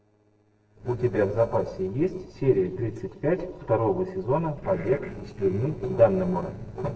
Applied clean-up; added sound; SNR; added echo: neural separator model SepFormer DNS4.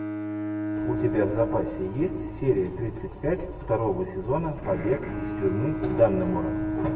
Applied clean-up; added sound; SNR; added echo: none; Bowed string instrument; 5 dB; reverberation time 0.7 s.